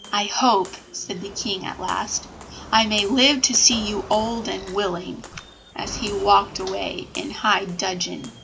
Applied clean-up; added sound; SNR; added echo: none; Walk, footsteps; 16 dB; none.